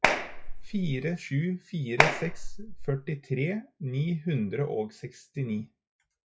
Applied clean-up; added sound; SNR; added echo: classical method log-MMSE.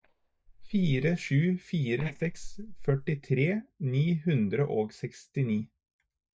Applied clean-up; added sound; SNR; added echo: neural mask model DeepFilterNet 3.